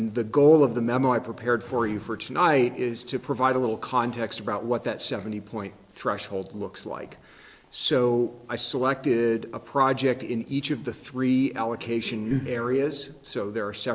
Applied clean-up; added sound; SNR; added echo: none; none; none; none.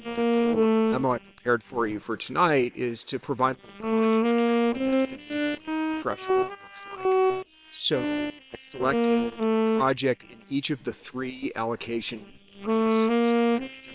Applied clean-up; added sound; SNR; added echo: neural separator model SepFormer WHAM!.